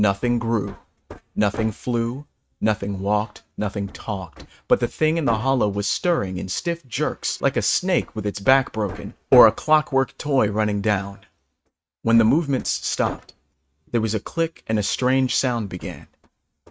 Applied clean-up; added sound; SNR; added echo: neural mask model RNNoise.